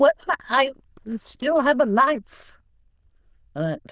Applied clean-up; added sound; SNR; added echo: neural diffusion model UNIVERSE++.